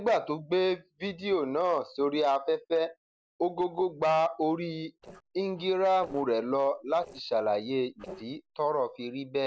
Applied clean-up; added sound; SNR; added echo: neural separator model SepFormer DNS4.